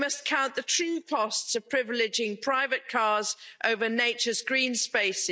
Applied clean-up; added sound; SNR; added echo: neural mask model DeepFilterNet 3.